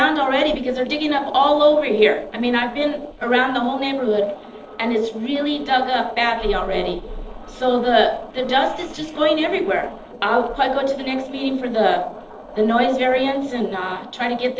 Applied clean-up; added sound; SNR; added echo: neural separator model SepFormer DNS4.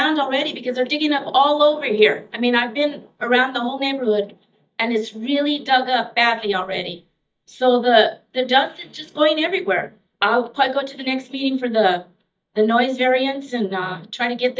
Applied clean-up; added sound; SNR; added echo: neural mask model DeepFilterNet 3.